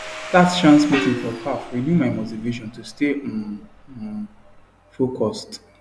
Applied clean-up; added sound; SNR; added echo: none; Gong + Domestic sounds, home sounds; 12 dB; none.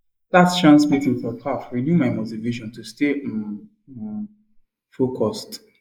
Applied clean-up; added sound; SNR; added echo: neural mask model Resemble Enhance denoiser.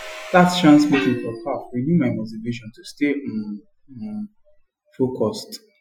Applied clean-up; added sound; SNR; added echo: classical method Wiener filter.